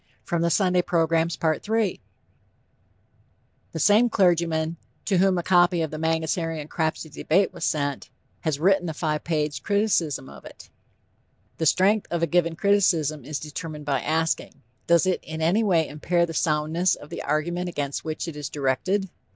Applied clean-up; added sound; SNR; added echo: none; none; none; none.